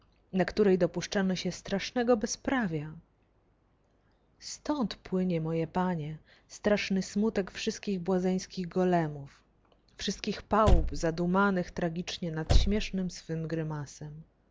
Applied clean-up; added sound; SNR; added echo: none; Slam / Car; -3 dB; none.